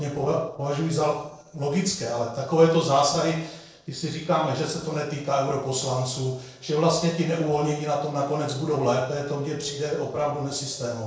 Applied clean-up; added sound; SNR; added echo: neural separator model SepFormer DNS4.